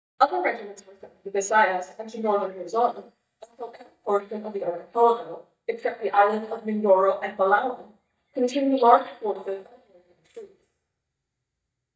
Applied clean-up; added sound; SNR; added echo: neural mask model DeepFilterNet 3.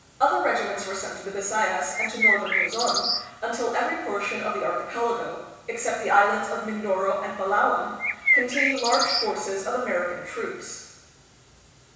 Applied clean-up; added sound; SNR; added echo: none; Bird; -2 dB; reverberation time 1.1 s.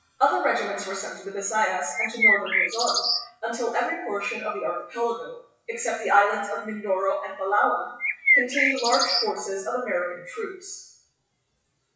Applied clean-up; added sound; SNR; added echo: classical method WPE with log-MMSE.